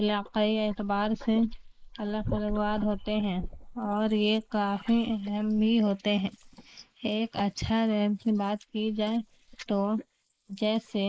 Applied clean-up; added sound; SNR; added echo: neural mask model Resemble Enhance denoiser.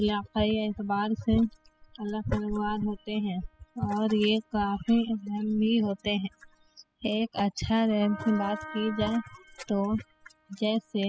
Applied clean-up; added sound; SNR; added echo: classical method spectral subtraction.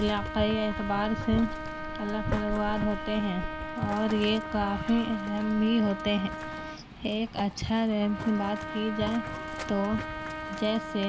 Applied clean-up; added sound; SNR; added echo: none; Boiling + Trumpet; 7 dB; none.